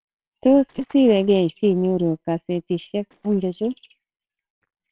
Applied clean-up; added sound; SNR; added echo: neural separator model SepFormer WHAMR!.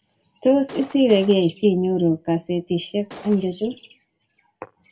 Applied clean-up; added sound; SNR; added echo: none; Gunshot, gunfire; 18 dB; reverberation time 0.1 s.